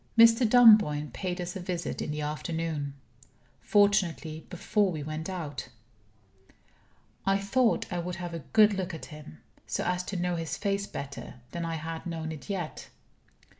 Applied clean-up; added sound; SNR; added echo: none; none; none; none.